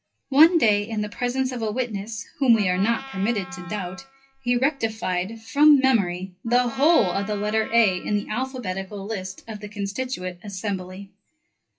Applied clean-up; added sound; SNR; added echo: classical method WPE with log-MMSE.